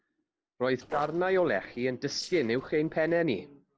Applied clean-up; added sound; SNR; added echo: neural separator model SepFormer DNS4.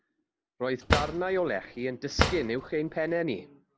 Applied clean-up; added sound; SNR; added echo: none; Drawer open or close; 0 dB; none.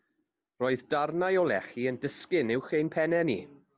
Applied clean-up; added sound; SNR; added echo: none; none; none; none.